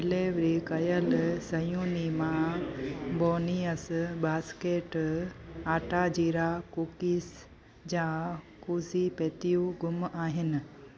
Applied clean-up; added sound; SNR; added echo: none; none; none; none.